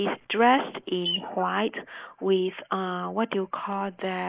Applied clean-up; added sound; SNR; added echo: neural mask model Resemble Enhance denoiser.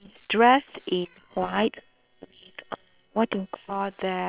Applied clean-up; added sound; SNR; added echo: neural separator model SepFormer WHAM!.